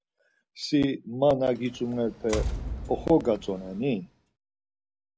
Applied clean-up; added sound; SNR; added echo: none; Door; 8 dB; none.